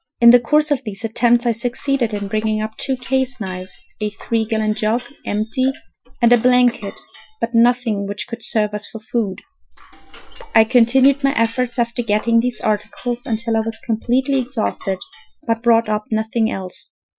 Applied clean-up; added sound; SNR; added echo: classical method Wiener filter.